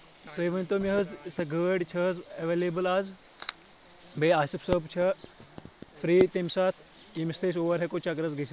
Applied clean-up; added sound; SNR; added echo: none; none; none; none.